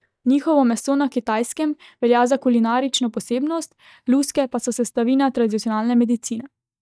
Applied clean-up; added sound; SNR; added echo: neural mask model DeepFilterNet 3.